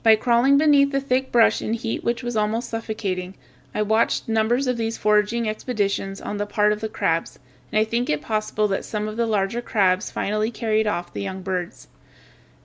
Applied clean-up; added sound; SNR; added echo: none; none; none; none.